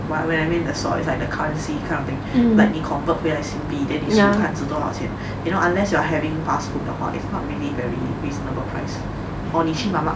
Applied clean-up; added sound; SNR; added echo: none; none; none; none.